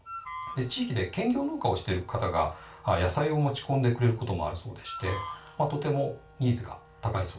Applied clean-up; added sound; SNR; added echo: none; Wind instrument, woodwind instrument; 17 dB; reverberation time 0.3 s.